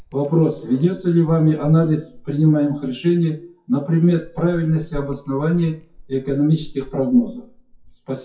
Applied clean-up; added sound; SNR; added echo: classical method WPE with log-MMSE.